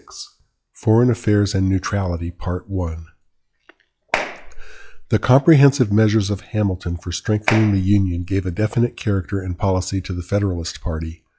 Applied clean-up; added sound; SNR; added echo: classical method log-MMSE.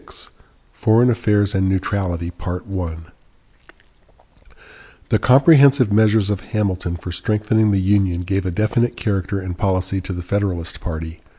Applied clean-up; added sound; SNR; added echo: none; none; none; none.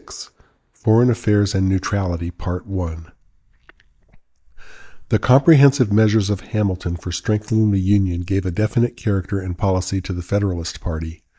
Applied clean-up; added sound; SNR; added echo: neural mask model DeepFilterNet 3.